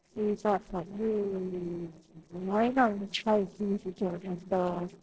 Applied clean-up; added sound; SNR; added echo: neural separator model SepFormer DNS4.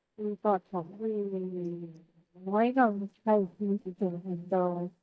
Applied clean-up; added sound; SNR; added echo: neural mask model DeepFilterNet 3.